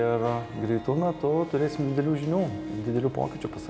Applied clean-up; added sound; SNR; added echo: none; Harp; 14 dB; none.